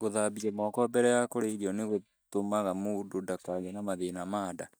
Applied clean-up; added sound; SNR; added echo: neural mask model DeepFilterNet 3.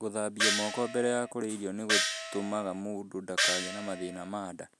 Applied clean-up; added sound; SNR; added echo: none; Gong; -2 dB; none.